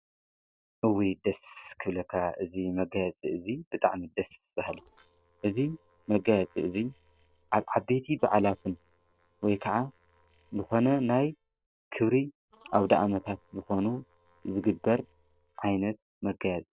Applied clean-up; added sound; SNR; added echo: neural separator model SepFormer DNS4.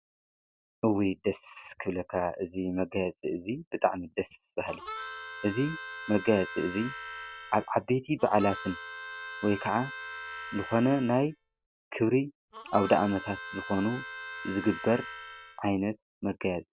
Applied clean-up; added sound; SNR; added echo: none; Harmonica; 11 dB; none.